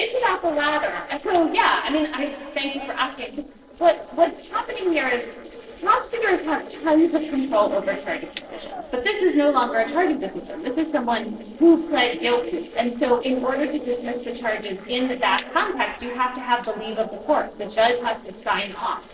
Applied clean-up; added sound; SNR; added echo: neural separator model SepFormer DNS4.